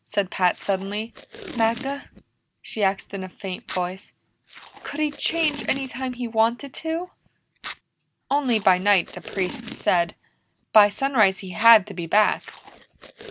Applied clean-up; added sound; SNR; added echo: none; Packing tape, duct tape; 17 dB; none.